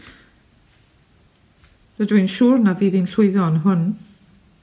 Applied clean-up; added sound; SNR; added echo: none; none; none; none.